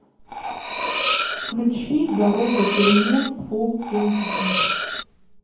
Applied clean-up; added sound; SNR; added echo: none; Cutlery, silverware; 3 dB; reverberation time 1.2 s.